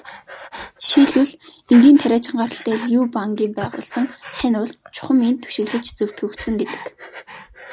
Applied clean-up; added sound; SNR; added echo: none; Breathing; 17 dB; none.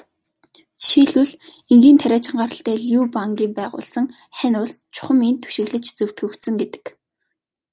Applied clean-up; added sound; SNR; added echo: none; none; none; none.